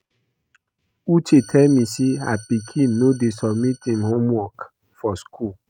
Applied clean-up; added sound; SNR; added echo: neural mask model RNNoise.